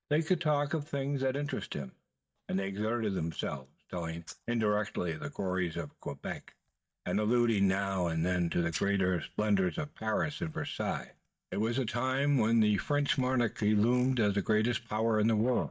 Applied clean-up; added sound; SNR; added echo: neural mask model DeepFilterNet 3.